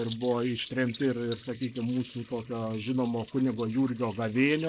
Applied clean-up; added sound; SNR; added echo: neural mask model Resemble Enhance denoiser.